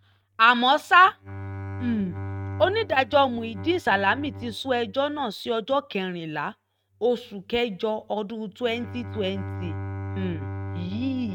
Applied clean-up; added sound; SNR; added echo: neural mask model RNNoise.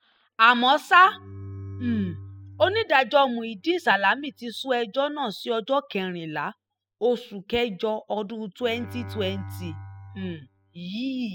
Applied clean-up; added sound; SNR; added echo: classical method spectral subtraction.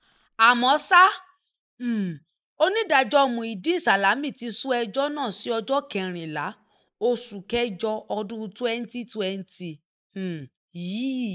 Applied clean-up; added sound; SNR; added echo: neural mask model Resemble Enhance denoiser.